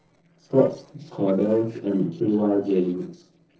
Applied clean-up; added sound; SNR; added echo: neural separator model SepFormer DNS4.